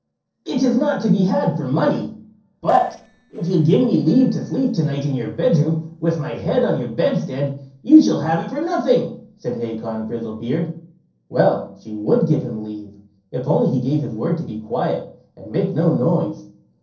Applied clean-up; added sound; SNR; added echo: neural separator model SepFormer DNS4.